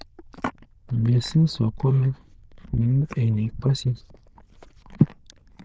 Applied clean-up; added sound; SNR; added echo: neural diffusion model UNIVERSE++.